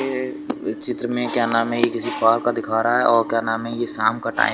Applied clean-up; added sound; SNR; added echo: none; Bird; 19 dB; none.